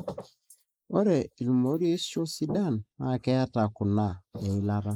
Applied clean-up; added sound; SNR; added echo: neural mask model Resemble Enhance denoiser.